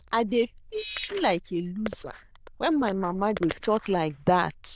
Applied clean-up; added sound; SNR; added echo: neural diffusion model UNIVERSE++.